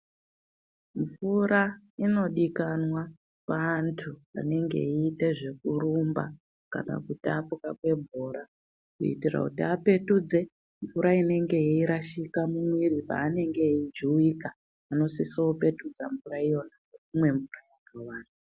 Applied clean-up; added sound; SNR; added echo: none; none; none; none.